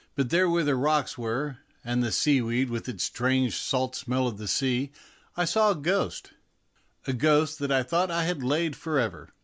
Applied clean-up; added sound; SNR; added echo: none; none; none; none.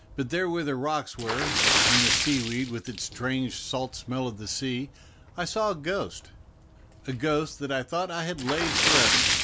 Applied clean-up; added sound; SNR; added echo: none; Splash, splatter; -1 dB; none.